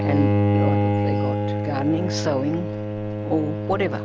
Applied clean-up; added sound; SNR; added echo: none; Bowed string instrument; -4 dB; none.